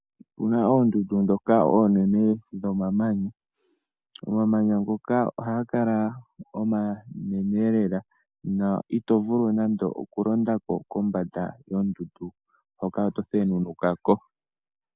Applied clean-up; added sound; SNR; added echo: none; none; none; none.